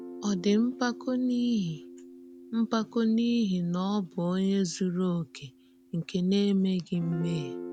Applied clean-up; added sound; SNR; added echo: none; Guitar; 16 dB; none.